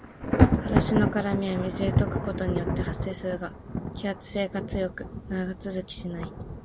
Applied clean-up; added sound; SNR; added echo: none; Thunder; -3 dB; none.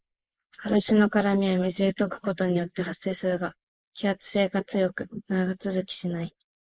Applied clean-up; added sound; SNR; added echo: neural mask model Resemble Enhance denoiser.